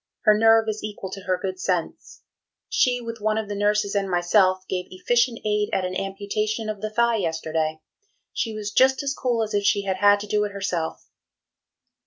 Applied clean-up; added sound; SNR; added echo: none; none; none; none.